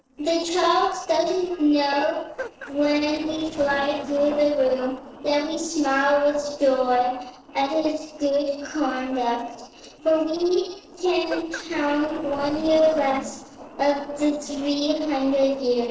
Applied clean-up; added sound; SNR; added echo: neural separator model SepFormer DNS4.